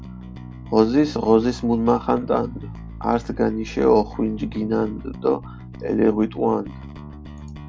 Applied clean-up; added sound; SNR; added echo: none; Bass guitar; 14 dB; none.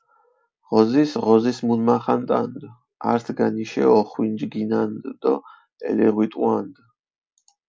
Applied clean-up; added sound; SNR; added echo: none; none; none; none.